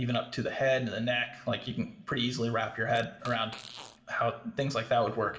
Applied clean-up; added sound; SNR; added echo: none; Fart; 18 dB; reverberation time 1.7 s.